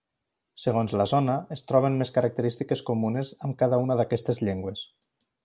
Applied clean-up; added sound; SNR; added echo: none; none; none; none.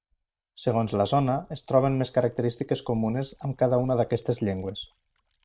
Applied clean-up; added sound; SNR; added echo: neural mask model RNNoise.